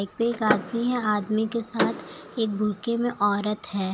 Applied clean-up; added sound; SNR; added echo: none; Door / Car; 7 dB; none.